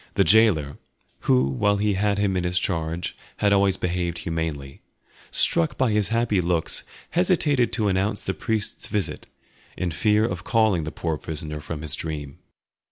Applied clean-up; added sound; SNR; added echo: none; none; none; none.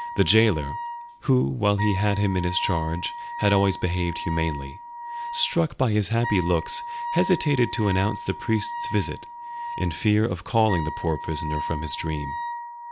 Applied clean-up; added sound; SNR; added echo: none; Wind instrument, woodwind instrument; 9 dB; none.